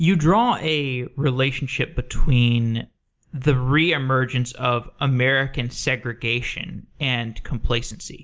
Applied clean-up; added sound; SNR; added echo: none; none; none; none.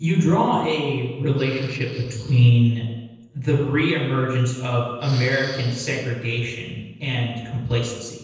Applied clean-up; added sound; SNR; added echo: neural separator model SepFormer DNS4.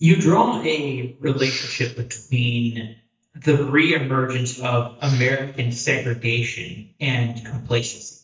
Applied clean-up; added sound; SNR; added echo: neural mask model DeepFilterNet 3.